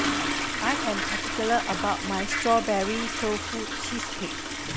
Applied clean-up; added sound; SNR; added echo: none; Toilet flush; 1 dB; none.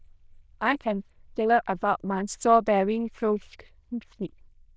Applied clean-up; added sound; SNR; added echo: neural diffusion model UNIVERSE++.